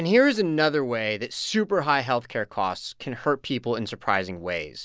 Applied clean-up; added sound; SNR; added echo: none; none; none; none.